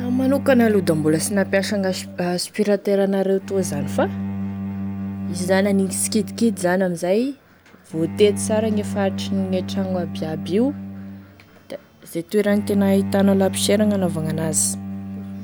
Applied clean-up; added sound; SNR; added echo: none; Bowed string instrument; 8 dB; none.